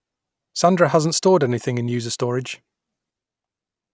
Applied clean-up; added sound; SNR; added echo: none; none; none; none.